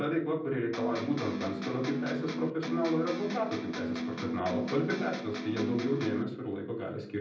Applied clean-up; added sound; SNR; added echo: none; Electric guitar; 3 dB; reverberation time 0.6 s.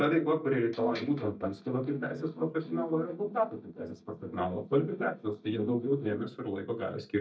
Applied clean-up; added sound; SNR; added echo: neural mask model DeepFilterNet 3.